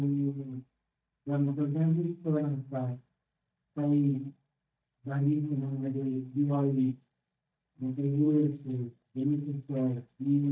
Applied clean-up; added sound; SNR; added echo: neural mask model DeepFilterNet 3.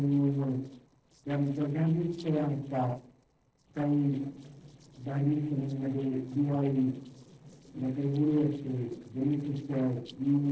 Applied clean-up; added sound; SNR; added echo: neural separator model SepFormer DNS4.